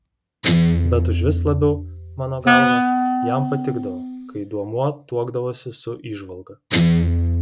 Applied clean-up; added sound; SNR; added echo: none; Guitar + Wind instrument, woodwind instrument; -5 dB; none.